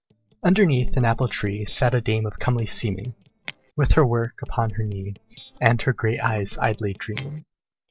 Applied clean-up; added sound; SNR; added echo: neural separator model SepFormer DNS4.